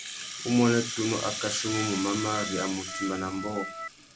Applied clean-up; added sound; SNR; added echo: none; Organ + Rattle (instrument); 6 dB; none.